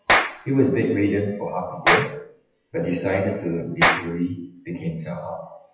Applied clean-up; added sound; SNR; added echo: classical method WPE with log-MMSE.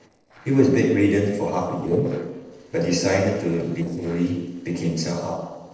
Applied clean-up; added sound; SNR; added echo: neural separator model SepFormer DNS4.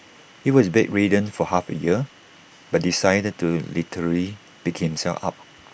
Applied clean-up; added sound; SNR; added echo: none; none; none; none.